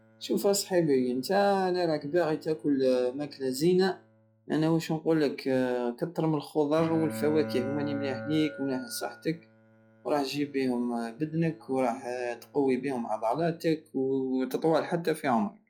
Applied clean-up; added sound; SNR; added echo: classical method log-MMSE.